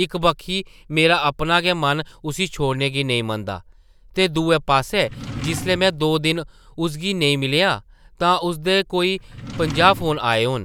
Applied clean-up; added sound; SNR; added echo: none; Drawer open or close; 12 dB; none.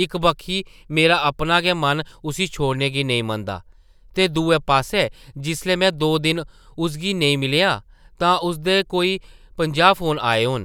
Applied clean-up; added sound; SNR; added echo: none; none; none; none.